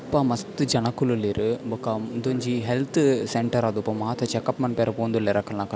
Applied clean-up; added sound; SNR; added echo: none; none; none; none.